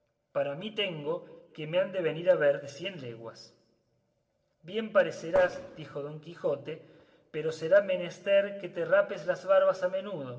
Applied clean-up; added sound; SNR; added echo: neural separator model SepFormer DNS4.